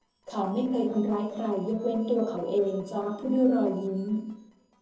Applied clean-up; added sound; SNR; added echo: neural separator model SepFormer DNS4.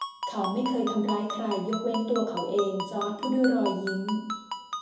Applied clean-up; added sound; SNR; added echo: none; Ringtone; 8 dB; reverberation time 2.7 s.